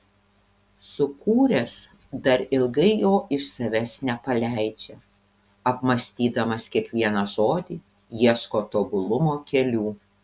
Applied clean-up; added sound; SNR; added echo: none; none; none; none.